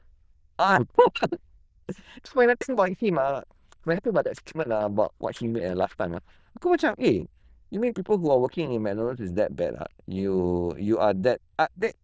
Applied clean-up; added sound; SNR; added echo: neural diffusion model UNIVERSE++.